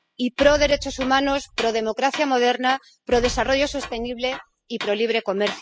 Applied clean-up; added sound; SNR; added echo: classical method spectral subtraction.